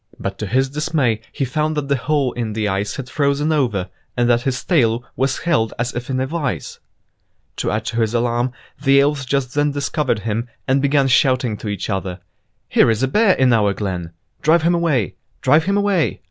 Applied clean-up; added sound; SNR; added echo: none; none; none; none.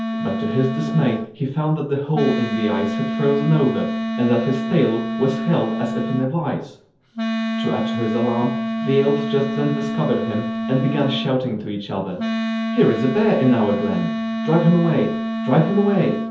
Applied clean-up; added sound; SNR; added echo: none; Wind instrument, woodwind instrument; 4 dB; reverberation time 0.5 s.